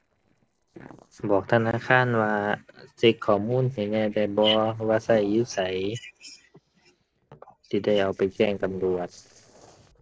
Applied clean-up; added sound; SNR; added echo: neural separator model SepFormer DNS4.